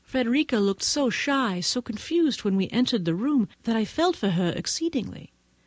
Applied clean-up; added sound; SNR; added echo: none; none; none; none.